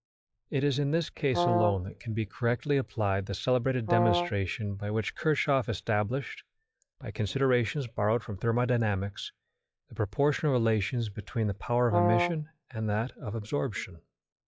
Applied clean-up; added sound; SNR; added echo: classical method log-MMSE.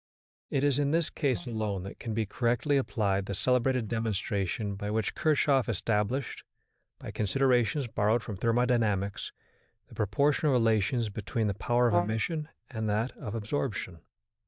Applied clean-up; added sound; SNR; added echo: neural mask model DeepFilterNet 3.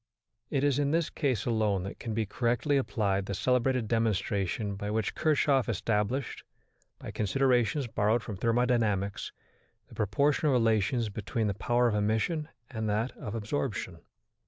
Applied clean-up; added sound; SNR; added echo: none; none; none; none.